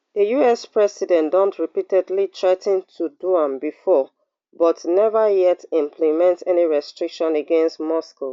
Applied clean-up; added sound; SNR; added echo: none; none; none; none.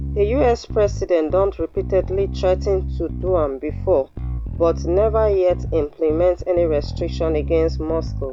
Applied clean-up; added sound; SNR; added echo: none; Bass guitar; 6 dB; none.